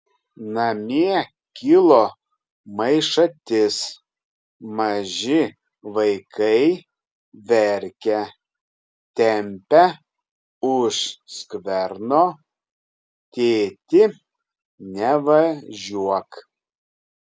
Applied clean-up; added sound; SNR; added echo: none; none; none; none.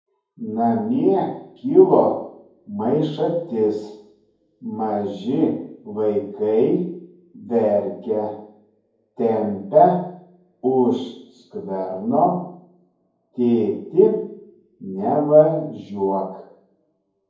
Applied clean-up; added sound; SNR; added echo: none; none; none; reverberation time 0.9 s.